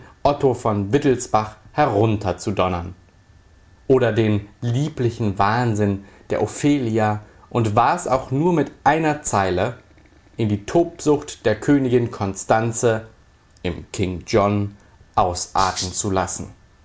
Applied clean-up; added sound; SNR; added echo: none; Rattle (instrument); 11 dB; none.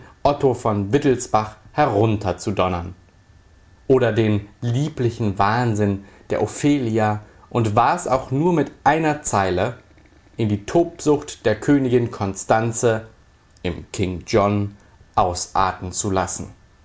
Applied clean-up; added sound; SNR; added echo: none; none; none; none.